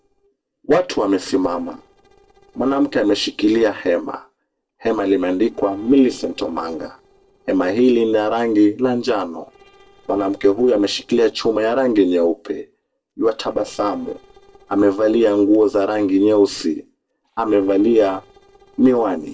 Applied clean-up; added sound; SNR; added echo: neural separator model SepFormer DNS4.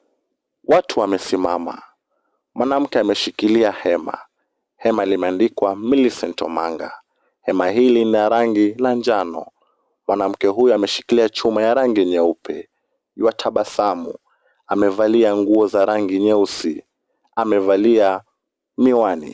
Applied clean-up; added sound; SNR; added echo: none; none; none; none.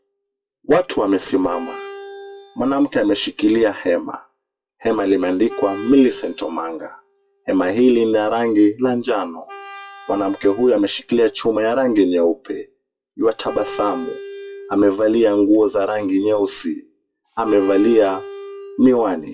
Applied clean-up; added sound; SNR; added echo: classical method WPE with log-MMSE.